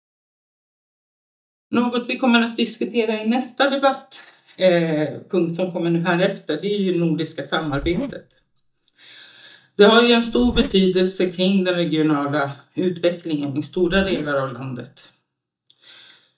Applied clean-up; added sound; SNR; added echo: neural mask model DeepFilterNet 3.